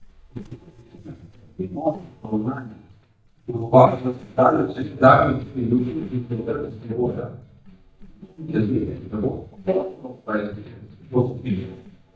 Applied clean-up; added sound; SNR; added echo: neural mask model DeepFilterNet 3.